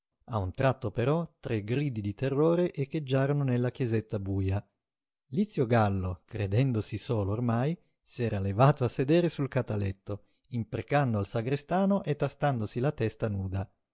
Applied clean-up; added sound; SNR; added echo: none; none; none; none.